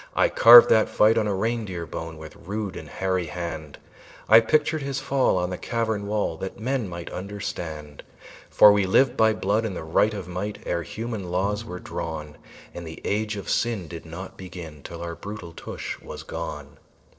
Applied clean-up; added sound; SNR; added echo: neural separator model SepFormer DNS4.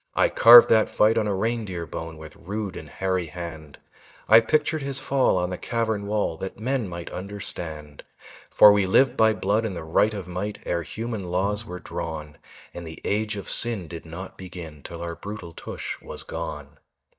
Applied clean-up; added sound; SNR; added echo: neural mask model DeepFilterNet 3.